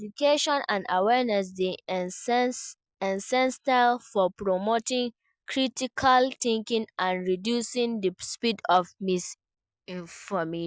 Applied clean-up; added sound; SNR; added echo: none; none; none; none.